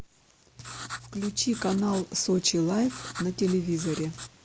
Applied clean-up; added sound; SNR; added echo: none; Writing; 13 dB; none.